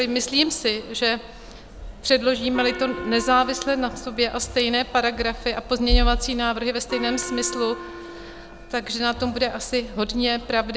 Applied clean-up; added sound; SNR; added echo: none; Gong; 16 dB; none.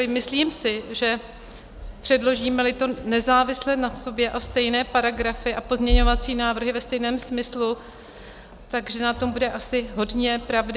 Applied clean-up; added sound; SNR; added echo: none; none; none; none.